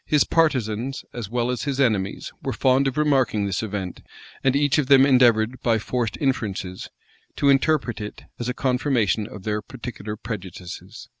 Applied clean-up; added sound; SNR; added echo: none; none; none; none.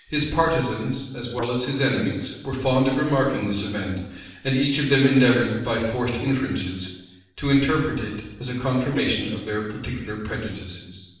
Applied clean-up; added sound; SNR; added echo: neural separator model SepFormer DNS4.